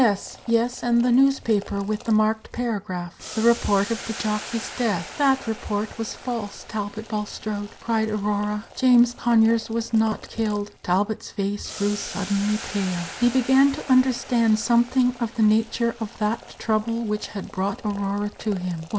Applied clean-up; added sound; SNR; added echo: none; Boiling; 17 dB; none.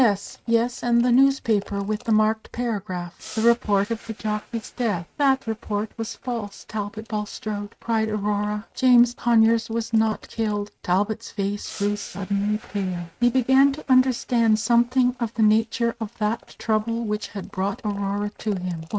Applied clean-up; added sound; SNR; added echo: neural mask model RNNoise.